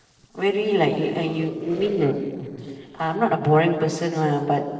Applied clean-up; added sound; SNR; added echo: neural separator model SepFormer DNS4.